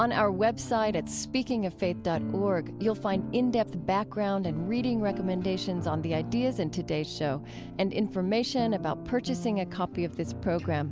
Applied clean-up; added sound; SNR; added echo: none; none; none; none.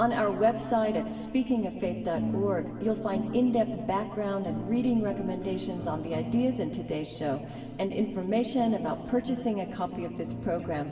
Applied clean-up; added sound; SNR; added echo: none; none; none; reverberation time 2.3 s.